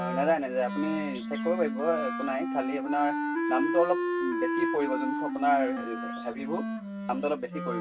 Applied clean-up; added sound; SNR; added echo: none; Wind instrument, woodwind instrument; 2 dB; reverberation time 0.2 s.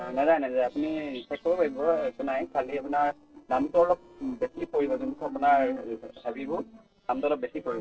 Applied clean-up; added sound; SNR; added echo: neural separator model SepFormer DNS4.